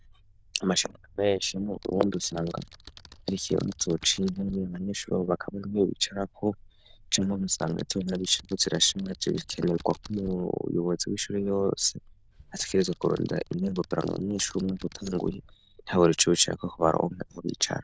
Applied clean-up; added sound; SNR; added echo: neural diffusion model UNIVERSE++.